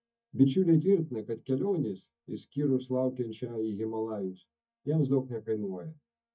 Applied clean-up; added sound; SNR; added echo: neural mask model DeepFilterNet 3.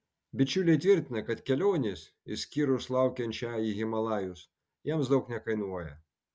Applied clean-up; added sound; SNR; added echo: none; none; none; none.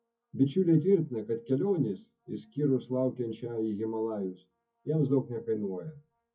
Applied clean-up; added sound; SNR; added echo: classical method WPE with log-MMSE.